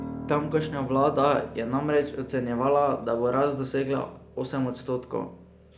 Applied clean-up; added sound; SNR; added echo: none; Piano; 16 dB; none.